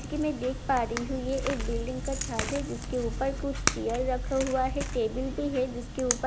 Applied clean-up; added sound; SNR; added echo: none; Crack / Crackle; 3 dB; none.